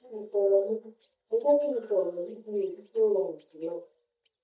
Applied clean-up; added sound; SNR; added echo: neural mask model DeepFilterNet 3.